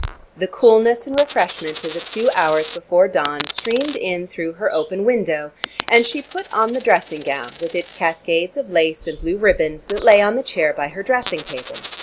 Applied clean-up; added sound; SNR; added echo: none; Coin (dropping); 17 dB; none.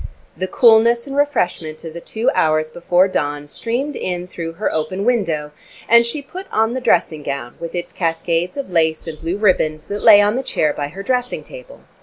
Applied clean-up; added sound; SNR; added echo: none; none; none; none.